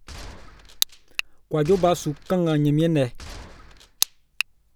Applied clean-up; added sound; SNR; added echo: none; Gunshot, gunfire; 19 dB; none.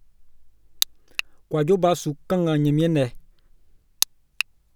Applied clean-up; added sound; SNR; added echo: none; none; none; none.